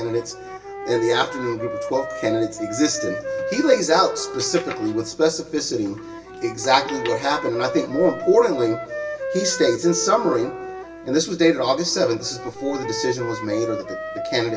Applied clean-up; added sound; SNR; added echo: none; Wind instrument, woodwind instrument; 9 dB; reverberation time 0.2 s.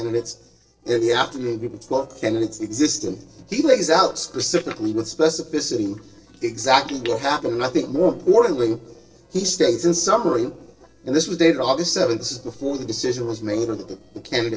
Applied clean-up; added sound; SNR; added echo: neural separator model SepFormer DNS4.